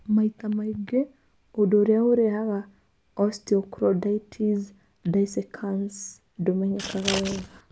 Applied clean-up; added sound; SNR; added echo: none; Scissors; 7 dB; none.